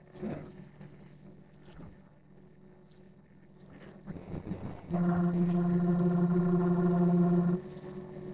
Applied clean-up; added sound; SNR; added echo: neural separator model SepFormer DNS4.